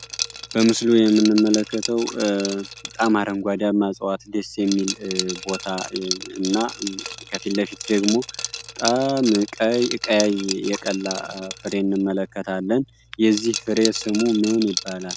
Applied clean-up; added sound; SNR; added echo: none; Liquid; 11 dB; none.